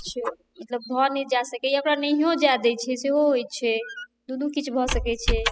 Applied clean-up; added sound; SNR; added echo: classical method spectral subtraction.